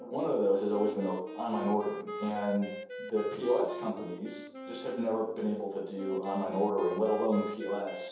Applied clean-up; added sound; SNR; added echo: none; Wind instrument, woodwind instrument; 11 dB; reverberation time 0.7 s.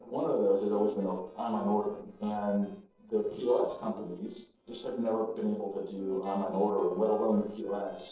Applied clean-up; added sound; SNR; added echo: neural separator model SepFormer DNS4.